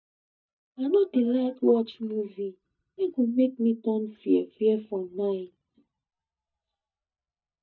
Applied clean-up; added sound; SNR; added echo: neural mask model DeepFilterNet 3.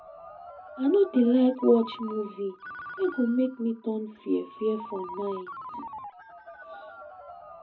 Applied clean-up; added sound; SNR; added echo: none; Ringtone; 15 dB; reverberation time 0.4 s.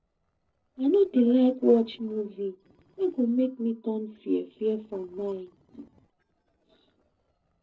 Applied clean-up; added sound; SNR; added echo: neural separator model SepFormer DNS4.